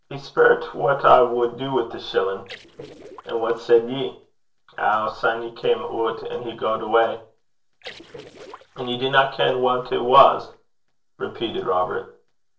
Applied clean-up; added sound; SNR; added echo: neural separator model SepFormer DNS4.